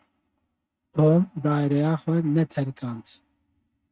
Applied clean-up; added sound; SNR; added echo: neural mask model RNNoise.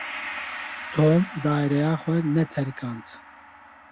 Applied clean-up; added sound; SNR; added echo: none; Gong; 13 dB; none.